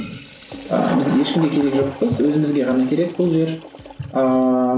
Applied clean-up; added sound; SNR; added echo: none; Toilet flush; 14 dB; none.